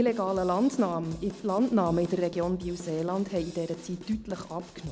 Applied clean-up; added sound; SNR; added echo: none; Drum / Drum kit; 17 dB; none.